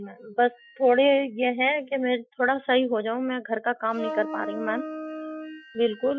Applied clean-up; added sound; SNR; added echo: classical method Wiener filter.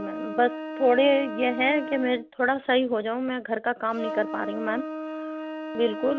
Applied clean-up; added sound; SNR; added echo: none; Wind instrument, woodwind instrument; 9 dB; none.